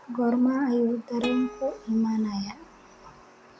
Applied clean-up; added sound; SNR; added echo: none; Plucked string instrument; 14 dB; none.